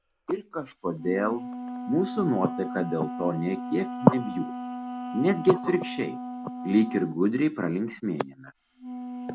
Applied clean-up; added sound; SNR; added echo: none; Wind instrument, woodwind instrument; 9 dB; none.